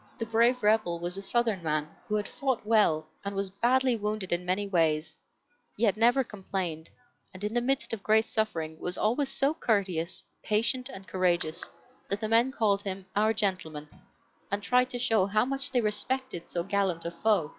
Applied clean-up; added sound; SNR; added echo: classical method log-MMSE.